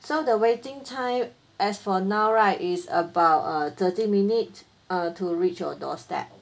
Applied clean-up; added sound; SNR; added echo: none; none; none; none.